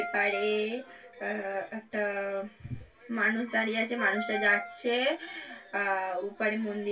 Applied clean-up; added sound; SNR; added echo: none; Ringtone; 12 dB; reverberation time 0.2 s.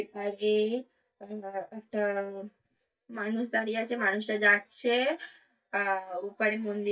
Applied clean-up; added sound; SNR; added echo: neural mask model DeepFilterNet 3.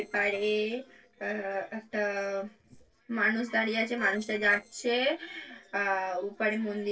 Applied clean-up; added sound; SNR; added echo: neural separator model SepFormer DNS4.